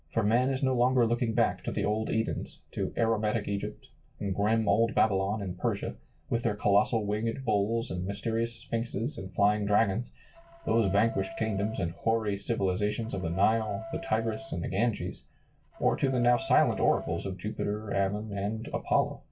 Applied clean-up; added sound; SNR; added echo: none; Wind instrument, woodwind instrument; 15 dB; reverberation time 0.2 s.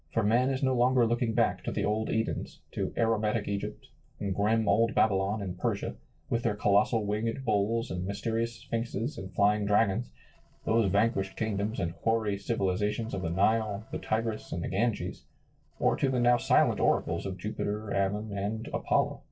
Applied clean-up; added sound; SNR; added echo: neural separator model SepFormer DNS4.